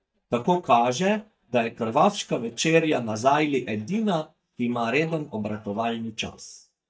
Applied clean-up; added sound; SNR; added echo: neural mask model DeepFilterNet 3.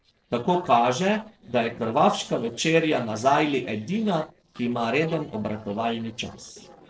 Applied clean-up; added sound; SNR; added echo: neural separator model SepFormer DNS4.